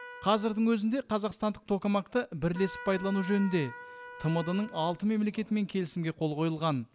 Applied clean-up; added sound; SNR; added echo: none; Trumpet; 18 dB; none.